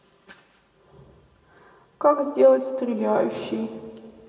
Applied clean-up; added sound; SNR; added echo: none; none; none; reverberation time 2.8 s.